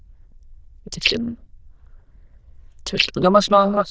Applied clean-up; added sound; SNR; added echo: neural diffusion model UNIVERSE++.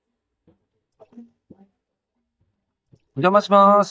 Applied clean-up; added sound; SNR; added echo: neural mask model DeepFilterNet 3.